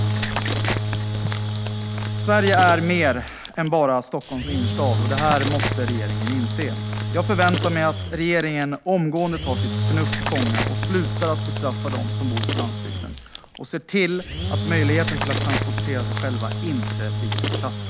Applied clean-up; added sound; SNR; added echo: none; Engine / Drill; 0 dB; none.